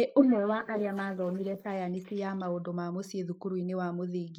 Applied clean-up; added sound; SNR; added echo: neural mask model Resemble Enhance denoiser.